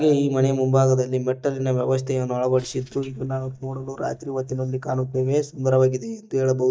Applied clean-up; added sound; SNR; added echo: neural mask model DeepFilterNet 3.